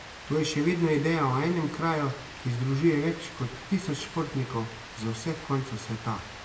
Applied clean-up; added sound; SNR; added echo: none; Rain; 14 dB; reverberation time 0.8 s.